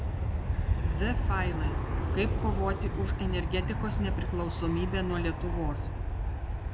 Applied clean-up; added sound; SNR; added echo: none; Aircraft; -5 dB; none.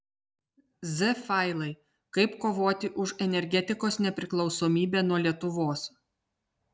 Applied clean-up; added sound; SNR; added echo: none; none; none; none.